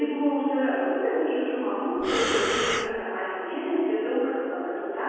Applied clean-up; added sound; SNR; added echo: none; Breathing; 2 dB; reverberation time 2.1 s.